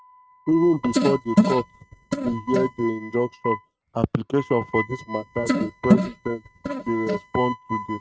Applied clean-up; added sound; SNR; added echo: neural mask model RNNoise.